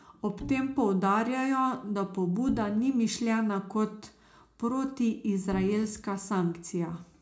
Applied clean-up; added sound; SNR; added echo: none; Bowed string instrument; 15 dB; reverberation time 0.4 s.